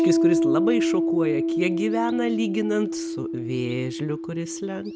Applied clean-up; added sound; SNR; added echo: none; Piano; -2 dB; none.